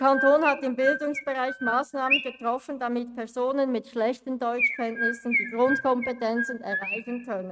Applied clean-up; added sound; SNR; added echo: neural mask model RNNoise.